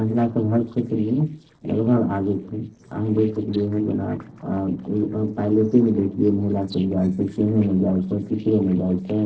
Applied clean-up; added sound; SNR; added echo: neural separator model SepFormer DNS4.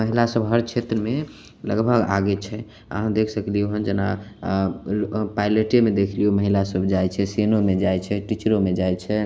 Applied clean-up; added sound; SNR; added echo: none; none; none; none.